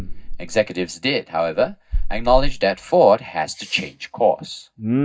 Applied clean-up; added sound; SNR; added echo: neural mask model DeepFilterNet 3.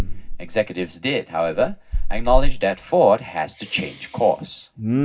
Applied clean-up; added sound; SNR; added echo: none; Respiratory sounds; 0 dB; reverberation time 0.4 s.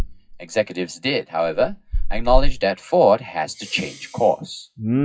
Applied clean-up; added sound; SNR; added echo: classical method WPE with log-MMSE.